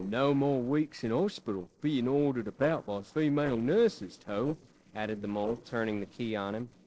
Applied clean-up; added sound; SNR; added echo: neural separator model SepFormer DNS4.